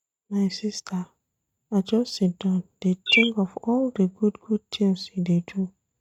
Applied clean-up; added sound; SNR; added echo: neural mask model RNNoise.